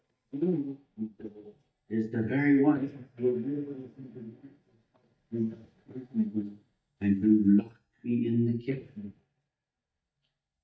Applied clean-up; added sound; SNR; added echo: neural mask model DeepFilterNet 3.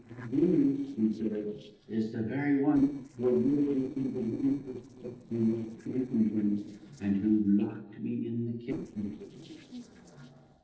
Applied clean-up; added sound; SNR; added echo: neural separator model SepFormer DNS4.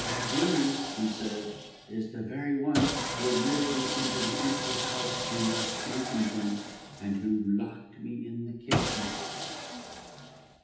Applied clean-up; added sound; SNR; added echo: none; Sawing; 2 dB; reverberation time 0.8 s.